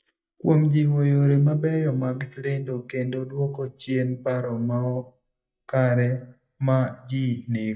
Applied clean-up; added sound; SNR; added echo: neural mask model DeepFilterNet 3.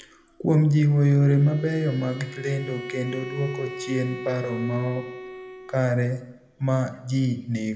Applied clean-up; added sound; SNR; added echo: none; Bowed string instrument; 14 dB; reverberation time 0.7 s.